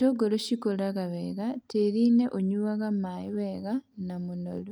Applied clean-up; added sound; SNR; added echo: none; none; none; none.